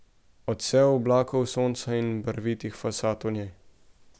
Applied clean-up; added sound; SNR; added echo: none; none; none; none.